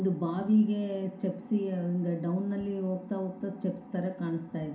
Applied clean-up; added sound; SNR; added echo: none; none; none; reverberation time 0.5 s.